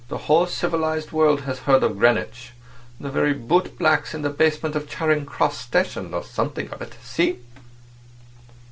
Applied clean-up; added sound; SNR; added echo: none; none; none; none.